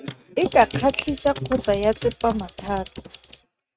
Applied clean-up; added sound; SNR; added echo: neural mask model RNNoise.